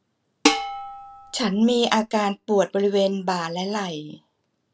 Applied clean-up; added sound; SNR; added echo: none; Dishes, pots, and pans; 3 dB; none.